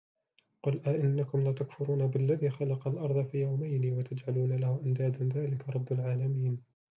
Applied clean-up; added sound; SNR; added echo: none; none; none; none.